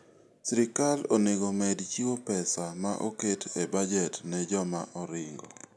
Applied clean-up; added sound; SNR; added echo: none; none; none; none.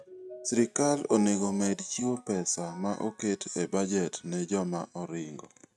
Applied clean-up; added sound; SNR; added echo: neural mask model RNNoise.